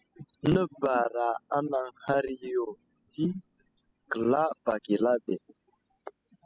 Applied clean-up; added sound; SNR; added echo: classical method spectral subtraction.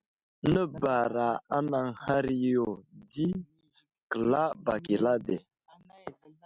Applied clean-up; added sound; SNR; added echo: none; none; none; none.